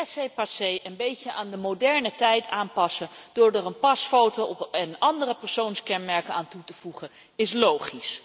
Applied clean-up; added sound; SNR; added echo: none; none; none; none.